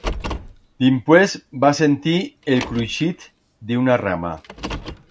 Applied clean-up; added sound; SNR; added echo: none; Car; 14 dB; none.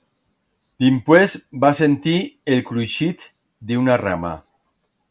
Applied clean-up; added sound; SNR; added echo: none; none; none; none.